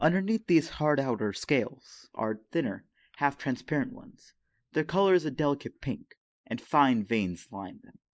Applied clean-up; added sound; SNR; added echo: neural mask model Resemble Enhance denoiser.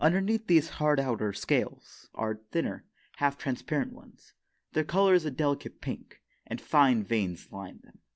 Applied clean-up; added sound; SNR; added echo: none; none; none; none.